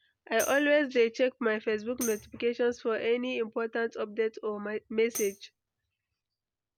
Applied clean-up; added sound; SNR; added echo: none; Tambourine; 15 dB; none.